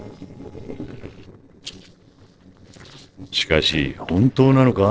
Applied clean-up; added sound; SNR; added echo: neural separator model SepFormer DNS4.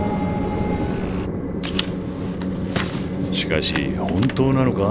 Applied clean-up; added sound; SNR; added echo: none; Train; 0 dB; none.